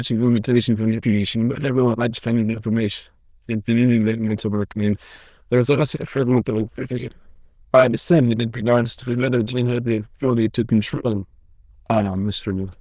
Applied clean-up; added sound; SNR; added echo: neural diffusion model UNIVERSE++.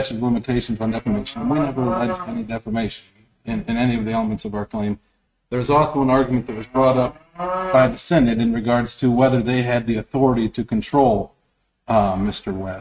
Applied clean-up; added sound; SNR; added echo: neural mask model RNNoise.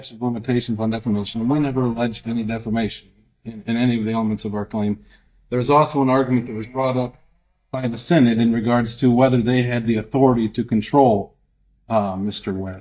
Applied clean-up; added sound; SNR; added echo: neural mask model DeepFilterNet 3.